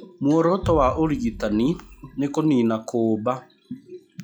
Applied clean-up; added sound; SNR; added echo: classical method log-MMSE.